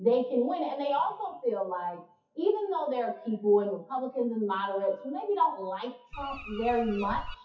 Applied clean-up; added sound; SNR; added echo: classical method WPE with log-MMSE.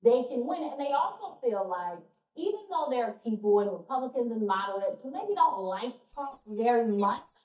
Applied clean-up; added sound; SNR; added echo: neural mask model DeepFilterNet 3.